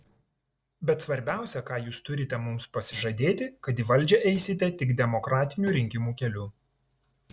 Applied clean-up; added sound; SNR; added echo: neural separator model SepFormer DNS4.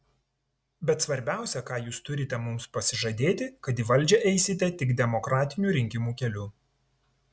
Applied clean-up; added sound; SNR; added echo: none; none; none; none.